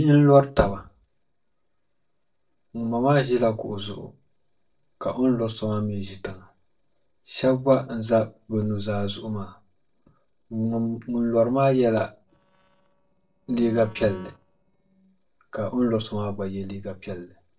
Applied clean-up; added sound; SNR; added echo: neural separator model SepFormer DNS4.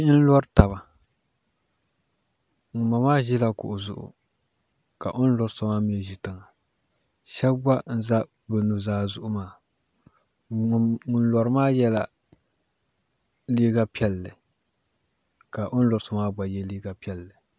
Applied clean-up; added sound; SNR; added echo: none; none; none; none.